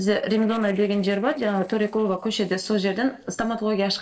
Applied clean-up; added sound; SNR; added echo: neural separator model SepFormer DNS4.